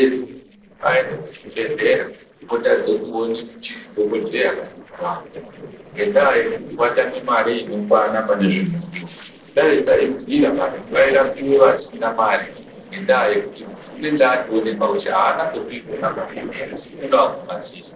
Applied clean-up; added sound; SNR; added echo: neural separator model SepFormer DNS4.